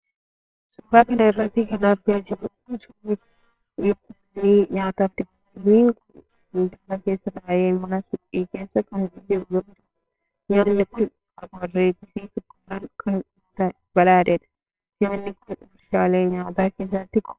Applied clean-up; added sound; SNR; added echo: neural separator model SepFormer WHAMR!.